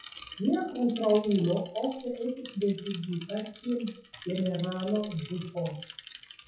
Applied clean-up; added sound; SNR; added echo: classical method WPE with log-MMSE.